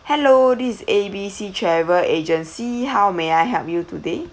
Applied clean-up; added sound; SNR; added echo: none; none; none; none.